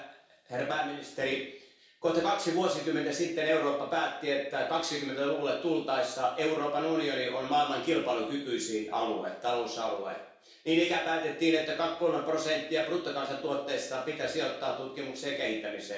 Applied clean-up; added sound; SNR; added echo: none; none; none; reverberation time 0.6 s.